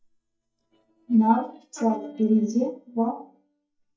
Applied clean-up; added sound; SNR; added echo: neural mask model DeepFilterNet 3.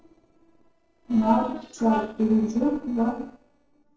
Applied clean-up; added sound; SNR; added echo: neural separator model SepFormer DNS4.